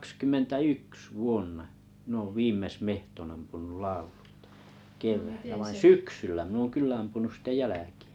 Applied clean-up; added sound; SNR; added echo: none; none; none; none.